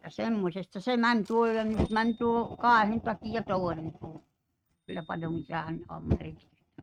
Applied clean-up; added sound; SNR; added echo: neural mask model RNNoise.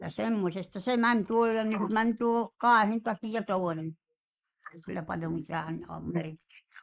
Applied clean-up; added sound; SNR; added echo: neural mask model Resemble Enhance denoiser.